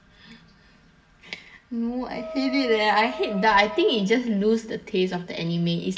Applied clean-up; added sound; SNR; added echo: none; Wind instrument, woodwind instrument; 12 dB; reverberation time 2.0 s.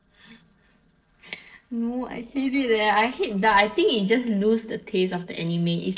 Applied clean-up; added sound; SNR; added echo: neural separator model SepFormer DNS4.